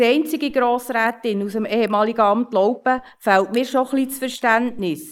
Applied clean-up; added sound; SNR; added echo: neural mask model Resemble Enhance denoiser.